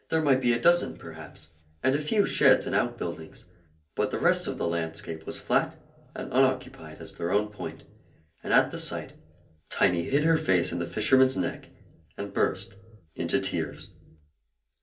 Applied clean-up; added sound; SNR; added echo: none; none; none; reverberation time 0.3 s.